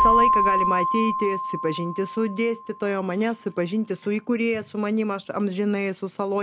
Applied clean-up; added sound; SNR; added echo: none; Keyboard (musical); 1 dB; none.